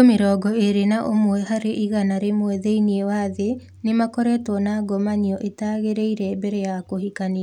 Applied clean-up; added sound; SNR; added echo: none; none; none; none.